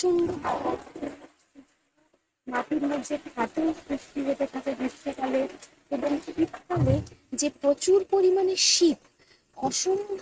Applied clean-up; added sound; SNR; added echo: neural mask model RNNoise.